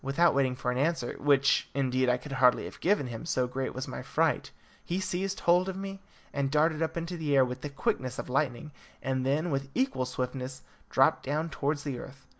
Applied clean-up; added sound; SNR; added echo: none; none; none; none.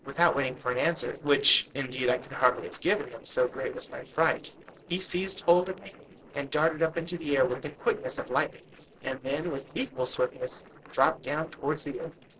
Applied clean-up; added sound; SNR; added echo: neural separator model SepFormer DNS4.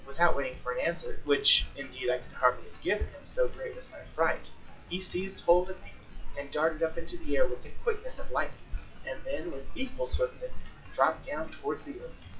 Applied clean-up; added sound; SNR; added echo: classical method WPE with log-MMSE.